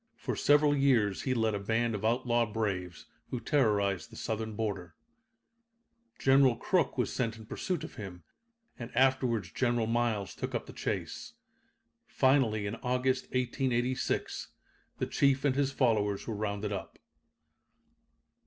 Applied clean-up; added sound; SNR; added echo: none; none; none; none.